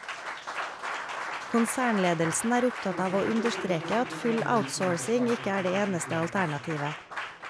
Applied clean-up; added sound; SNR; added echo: none; Applause; 7 dB; none.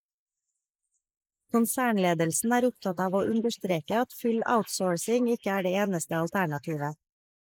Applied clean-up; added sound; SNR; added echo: neural mask model Resemble Enhance denoiser.